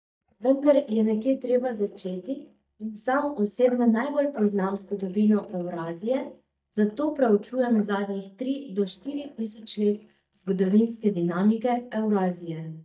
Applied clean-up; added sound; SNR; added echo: neural mask model DeepFilterNet 3.